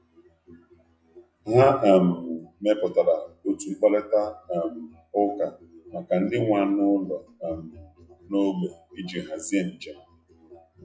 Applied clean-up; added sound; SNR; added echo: classical method log-MMSE.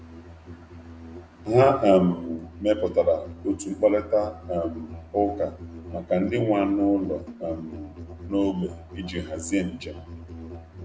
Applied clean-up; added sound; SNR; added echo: none; Musical instrument; 15 dB; none.